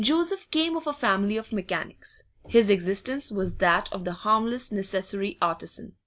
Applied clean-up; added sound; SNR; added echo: none; none; none; none.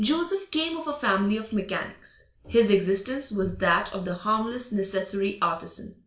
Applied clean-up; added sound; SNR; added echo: none; none; none; reverberation time 0.4 s.